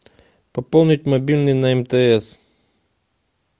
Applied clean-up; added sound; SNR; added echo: none; none; none; none.